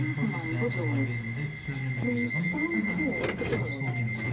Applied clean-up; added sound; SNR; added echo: none; Subway, metro, underground / Alarm; -1 dB; reverberation time 0.6 s.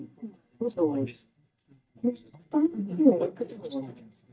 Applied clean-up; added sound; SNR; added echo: neural mask model DeepFilterNet 3.